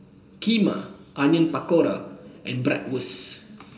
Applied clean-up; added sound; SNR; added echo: none; none; none; reverberation time 1.8 s.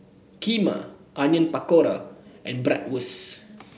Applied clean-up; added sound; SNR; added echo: none; none; none; none.